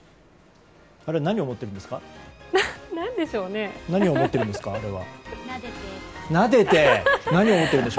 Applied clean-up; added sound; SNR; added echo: none; none; none; none.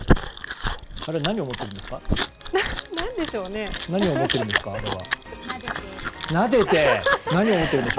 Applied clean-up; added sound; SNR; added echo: none; Chewing, mastication; 4 dB; none.